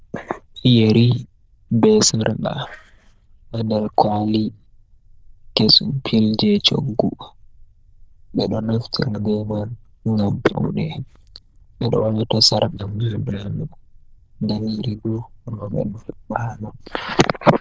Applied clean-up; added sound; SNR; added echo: neural diffusion model UNIVERSE++.